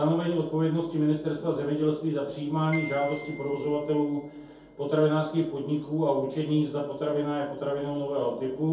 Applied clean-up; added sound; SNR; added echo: none; Glockenspiel; 17 dB; reverberation time 0.6 s.